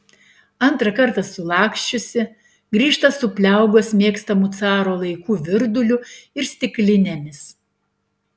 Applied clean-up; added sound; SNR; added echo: none; none; none; none.